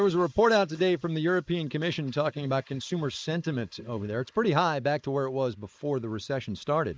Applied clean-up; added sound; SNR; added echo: neural mask model Resemble Enhance denoiser.